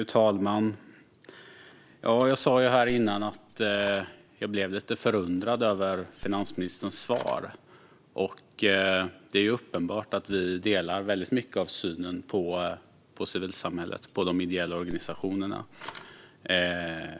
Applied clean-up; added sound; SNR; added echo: none; Keys jangling; 18 dB; none.